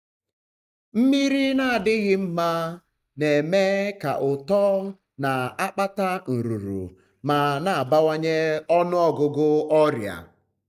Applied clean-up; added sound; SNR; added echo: neural mask model DeepFilterNet 3.